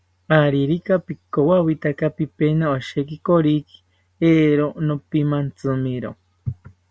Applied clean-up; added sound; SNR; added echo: none; none; none; none.